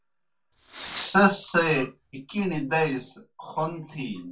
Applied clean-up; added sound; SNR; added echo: none; Fireworks; 13 dB; reverberation time 0.2 s.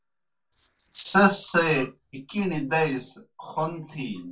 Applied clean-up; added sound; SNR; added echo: neural separator model SepFormer DNS4.